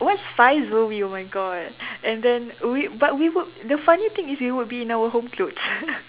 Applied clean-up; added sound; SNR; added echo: none; none; none; none.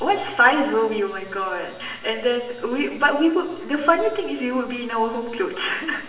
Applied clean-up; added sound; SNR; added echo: none; none; none; reverberation time 1.0 s.